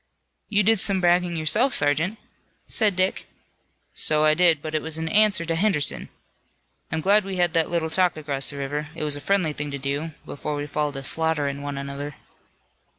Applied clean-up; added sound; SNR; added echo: none; none; none; none.